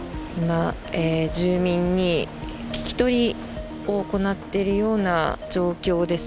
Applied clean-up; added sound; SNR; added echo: none; none; none; none.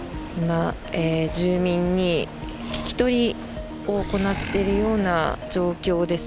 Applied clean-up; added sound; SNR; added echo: none; Animal; 14 dB; none.